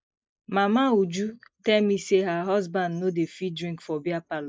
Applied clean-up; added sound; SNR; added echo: neural mask model Resemble Enhance denoiser.